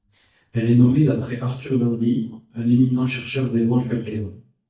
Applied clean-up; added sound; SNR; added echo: neural mask model DeepFilterNet 3.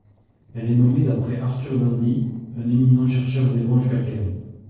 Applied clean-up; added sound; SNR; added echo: neural separator model SepFormer DNS4.